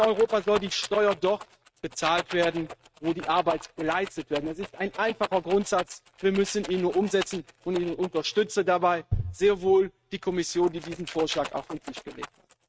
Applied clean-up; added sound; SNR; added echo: neural mask model RNNoise.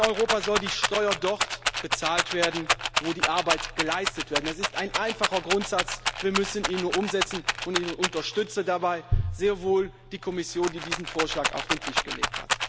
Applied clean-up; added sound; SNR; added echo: none; Rattle; 1 dB; none.